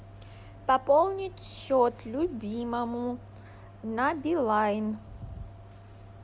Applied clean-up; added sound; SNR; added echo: none; none; none; none.